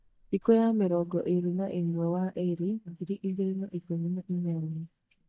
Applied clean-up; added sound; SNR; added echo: neural mask model DeepFilterNet 3.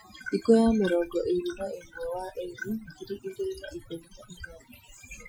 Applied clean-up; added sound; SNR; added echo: classical method Wiener filter.